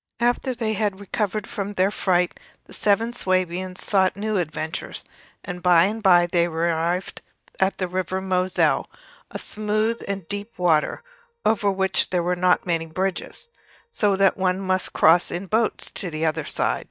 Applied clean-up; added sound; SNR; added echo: neural mask model DeepFilterNet 3.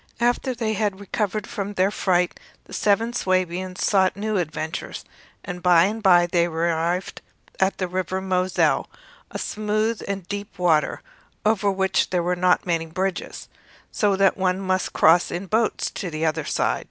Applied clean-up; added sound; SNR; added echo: none; none; none; none.